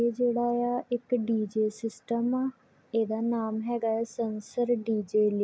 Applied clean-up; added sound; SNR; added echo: none; none; none; none.